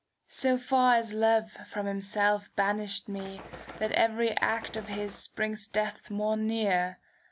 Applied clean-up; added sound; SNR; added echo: none; Bird; 16 dB; none.